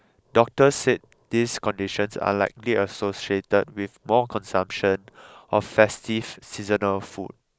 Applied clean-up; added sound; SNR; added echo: none; none; none; none.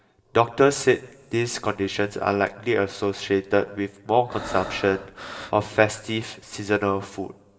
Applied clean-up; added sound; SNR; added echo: none; Breathing; 13 dB; reverberation time 0.9 s.